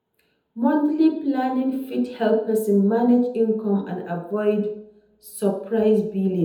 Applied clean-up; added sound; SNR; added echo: none; none; none; reverberation time 0.7 s.